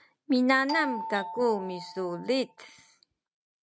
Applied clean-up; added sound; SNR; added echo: neural mask model RNNoise.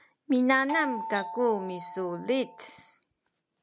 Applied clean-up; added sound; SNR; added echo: none; Doorbell; 8 dB; none.